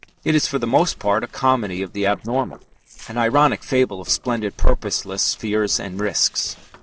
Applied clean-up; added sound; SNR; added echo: neural separator model SepFormer DNS4.